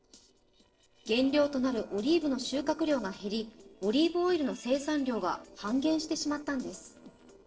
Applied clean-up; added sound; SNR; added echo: neural separator model SepFormer DNS4.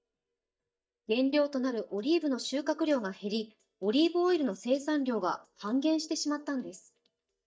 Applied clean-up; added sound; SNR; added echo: neural mask model DeepFilterNet 3.